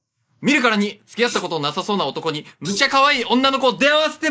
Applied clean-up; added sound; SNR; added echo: neural mask model Resemble Enhance denoiser.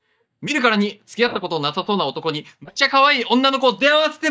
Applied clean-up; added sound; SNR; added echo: neural mask model DeepFilterNet 3.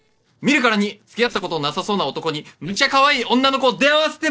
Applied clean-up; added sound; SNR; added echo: neural separator model SepFormer DNS4.